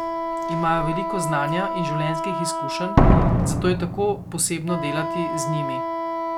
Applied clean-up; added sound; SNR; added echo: none; Slam + Wind instrument, woodwind instrument; -4 dB; none.